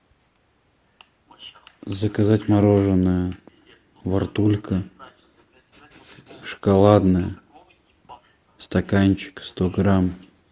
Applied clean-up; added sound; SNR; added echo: none; none; none; none.